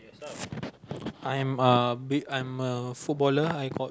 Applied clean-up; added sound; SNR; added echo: none; none; none; none.